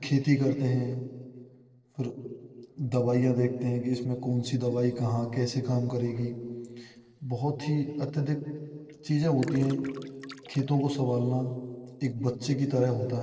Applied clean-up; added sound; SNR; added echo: neural separator model SepFormer DNS4.